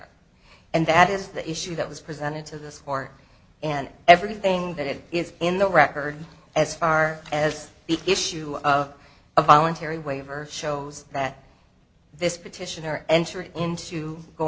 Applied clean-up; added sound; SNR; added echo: none; none; none; none.